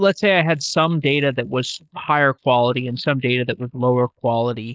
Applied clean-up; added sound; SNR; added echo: neural mask model Resemble Enhance denoiser.